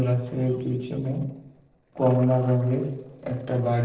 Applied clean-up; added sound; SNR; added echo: neural separator model SepFormer DNS4.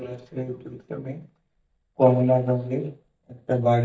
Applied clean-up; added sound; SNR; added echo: neural mask model DeepFilterNet 3.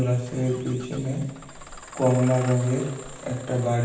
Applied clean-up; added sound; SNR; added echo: none; Engine starting / Bus; 18 dB; reverberation time 0.9 s.